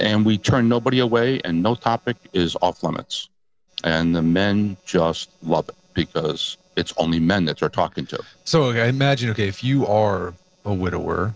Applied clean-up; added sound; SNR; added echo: neural separator model SepFormer DNS4.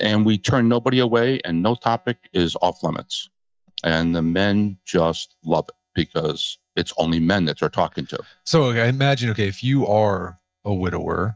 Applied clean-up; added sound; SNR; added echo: neural mask model DeepFilterNet 3.